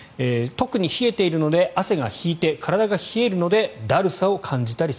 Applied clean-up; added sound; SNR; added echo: none; none; none; none.